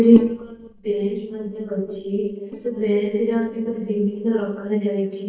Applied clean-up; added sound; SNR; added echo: neural mask model DeepFilterNet 3.